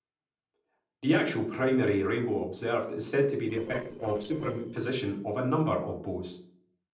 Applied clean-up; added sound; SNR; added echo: neural separator model SepFormer DNS4.